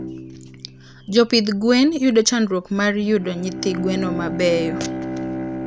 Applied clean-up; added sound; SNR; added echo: none; Bowed string instrument; 9 dB; none.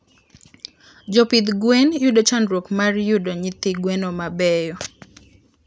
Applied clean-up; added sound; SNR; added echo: none; none; none; none.